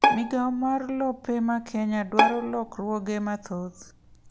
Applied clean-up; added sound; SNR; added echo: none; Bowed string instrument; 1 dB; none.